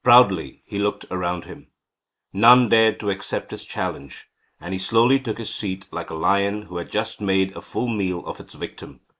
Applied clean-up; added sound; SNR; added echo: neural mask model Resemble Enhance denoiser.